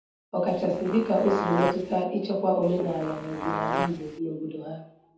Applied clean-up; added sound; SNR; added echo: none; Fart; 5 dB; reverberation time 0.6 s.